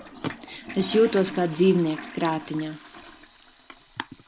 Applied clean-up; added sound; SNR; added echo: none; Toilet flush; 15 dB; none.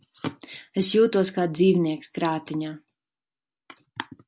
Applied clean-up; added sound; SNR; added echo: none; none; none; none.